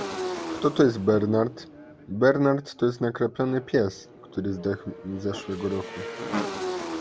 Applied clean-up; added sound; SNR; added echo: none; Motorcycle / Engine; 10 dB; none.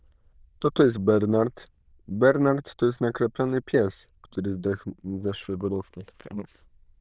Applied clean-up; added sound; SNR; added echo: neural diffusion model UNIVERSE++.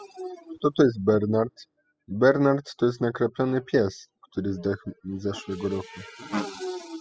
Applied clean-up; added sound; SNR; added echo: classical method spectral subtraction.